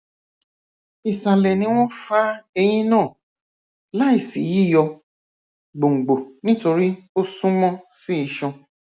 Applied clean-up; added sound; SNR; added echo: none; none; none; none.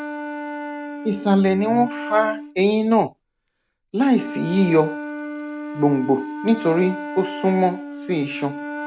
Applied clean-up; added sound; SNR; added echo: none; Wind instrument, woodwind instrument; 10 dB; none.